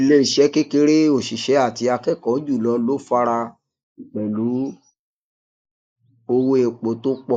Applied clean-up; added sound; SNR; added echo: neural mask model Resemble Enhance denoiser.